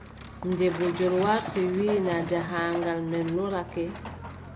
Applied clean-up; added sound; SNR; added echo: none; Truck; 10 dB; none.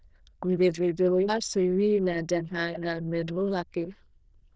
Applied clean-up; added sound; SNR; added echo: neural diffusion model UNIVERSE++.